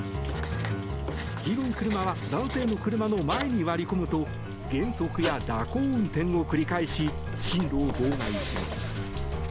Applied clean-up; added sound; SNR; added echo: none; Thunder + Writing; 10 dB; none.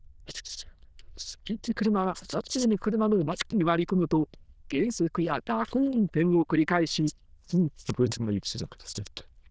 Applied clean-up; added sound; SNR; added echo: neural diffusion model UNIVERSE++.